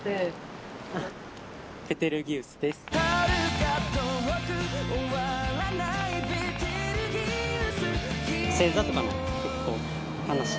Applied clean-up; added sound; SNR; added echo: none; Glass; 18 dB; none.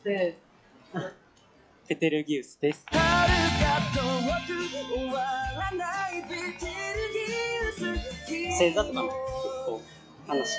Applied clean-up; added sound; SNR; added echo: classical method log-MMSE.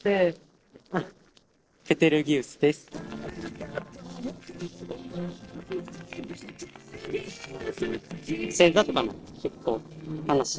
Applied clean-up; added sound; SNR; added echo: neural separator model SepFormer DNS4.